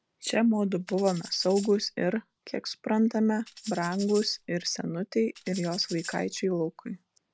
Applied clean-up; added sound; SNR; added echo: none; Tambourine; 18 dB; none.